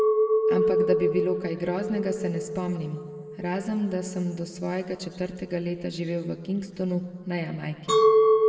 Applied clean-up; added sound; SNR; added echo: none; Chink, clink; -3 dB; reverberation time 1.7 s.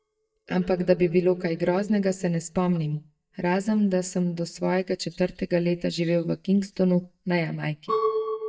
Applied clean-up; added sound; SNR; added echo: neural mask model DeepFilterNet 3.